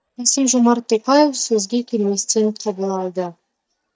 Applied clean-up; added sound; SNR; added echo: neural mask model DeepFilterNet 3.